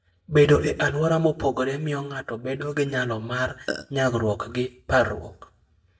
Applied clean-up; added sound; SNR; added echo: neural mask model DeepFilterNet 3.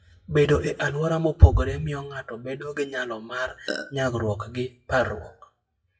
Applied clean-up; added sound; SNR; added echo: classical method WPE with log-MMSE.